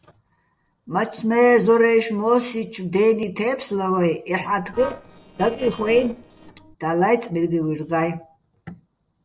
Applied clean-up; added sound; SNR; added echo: neural separator model SepFormer DNS4.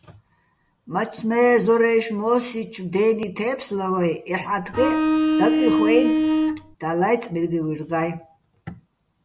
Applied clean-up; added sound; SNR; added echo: none; Bowed string instrument; -3 dB; none.